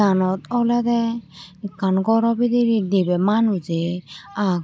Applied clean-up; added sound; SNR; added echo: none; none; none; none.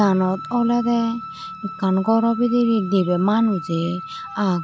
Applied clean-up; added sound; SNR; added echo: none; Wind instrument, woodwind instrument; 14 dB; none.